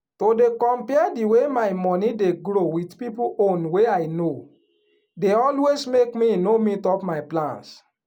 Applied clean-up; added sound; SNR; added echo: none; none; none; none.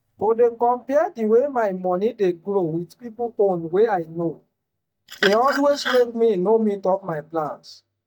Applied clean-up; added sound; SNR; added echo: neural mask model DeepFilterNet 3.